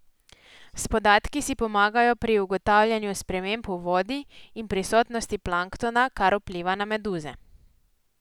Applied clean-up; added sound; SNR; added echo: none; none; none; none.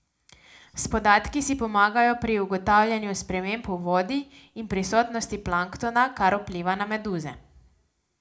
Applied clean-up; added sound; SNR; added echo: none; none; none; reverberation time 0.2 s.